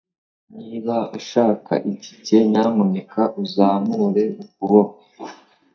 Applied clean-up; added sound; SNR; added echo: neural mask model DeepFilterNet 3.